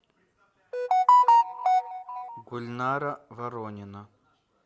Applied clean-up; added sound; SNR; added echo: none; none; none; none.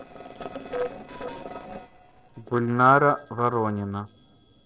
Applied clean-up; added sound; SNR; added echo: neural separator model SepFormer DNS4.